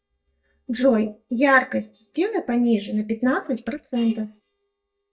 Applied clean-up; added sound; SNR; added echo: neural mask model DeepFilterNet 3.